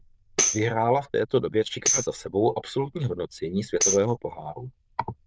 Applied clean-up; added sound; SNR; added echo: neural diffusion model UNIVERSE++.